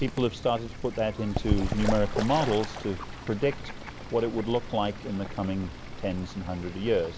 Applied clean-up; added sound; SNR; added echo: none; Bird / Fowl; 5 dB; none.